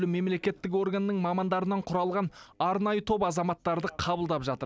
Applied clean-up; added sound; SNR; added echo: none; none; none; none.